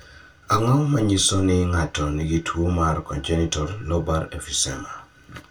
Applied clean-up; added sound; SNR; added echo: none; none; none; reverberation time 0.2 s.